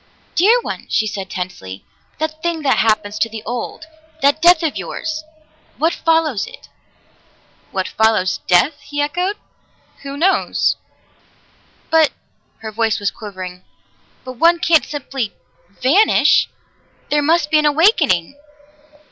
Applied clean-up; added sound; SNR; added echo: none; none; none; none.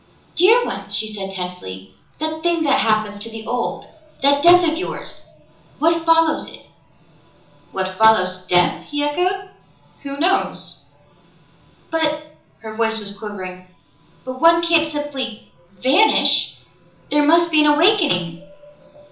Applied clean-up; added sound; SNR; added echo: none; none; none; reverberation time 0.7 s.